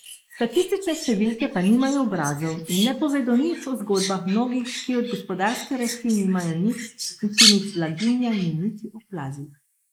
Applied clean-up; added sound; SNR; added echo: neural mask model Resemble Enhance denoiser.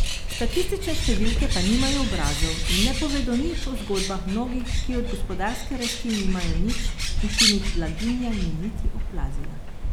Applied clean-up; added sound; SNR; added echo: none; Bird; -4 dB; none.